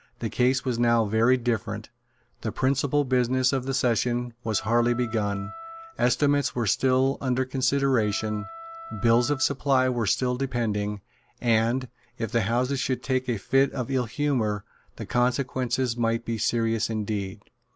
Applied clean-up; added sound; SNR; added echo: none; Wind instrument, woodwind instrument; 16 dB; none.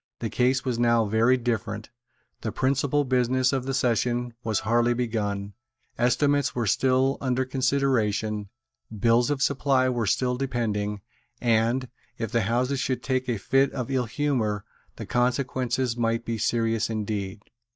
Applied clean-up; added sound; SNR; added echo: neural mask model DeepFilterNet 3.